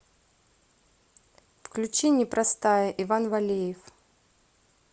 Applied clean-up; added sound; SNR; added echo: none; none; none; none.